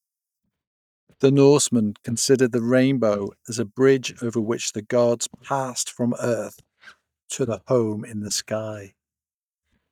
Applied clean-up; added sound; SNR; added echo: neural mask model DeepFilterNet 3.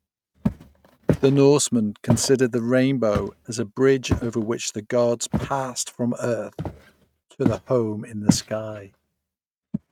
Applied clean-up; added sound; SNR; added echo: neural mask model RNNoise.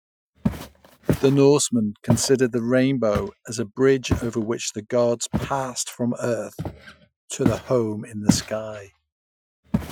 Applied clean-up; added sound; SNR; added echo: classical method Wiener filter.